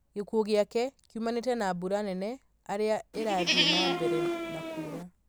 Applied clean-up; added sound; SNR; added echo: none; Livestock, farm animals, working animals; -2 dB; none.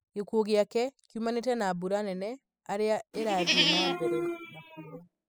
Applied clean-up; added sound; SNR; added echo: classical method spectral subtraction.